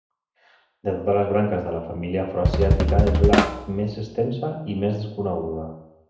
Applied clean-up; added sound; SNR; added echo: none; Drum kit; -4 dB; reverberation time 0.7 s.